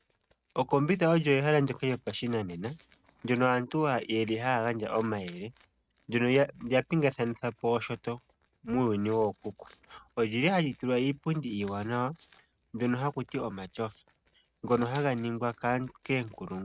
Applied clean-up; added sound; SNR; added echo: neural mask model RNNoise.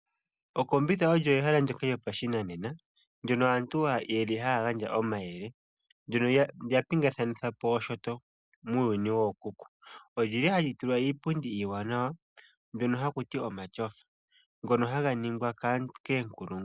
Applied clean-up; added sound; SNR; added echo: none; none; none; none.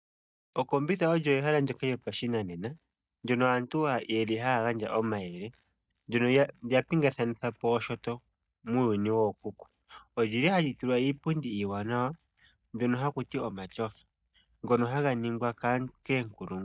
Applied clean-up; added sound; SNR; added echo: neural mask model DeepFilterNet 3.